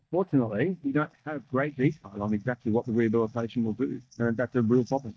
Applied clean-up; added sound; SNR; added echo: neural mask model DeepFilterNet 3.